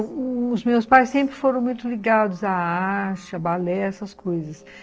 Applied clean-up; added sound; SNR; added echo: neural separator model SepFormer DNS4.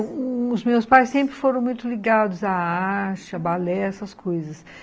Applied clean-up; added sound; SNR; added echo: none; none; none; none.